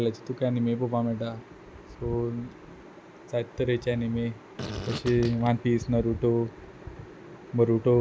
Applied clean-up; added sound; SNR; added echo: none; Fart; 9 dB; none.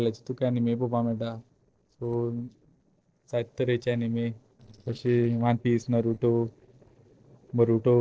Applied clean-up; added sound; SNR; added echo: neural separator model SepFormer DNS4.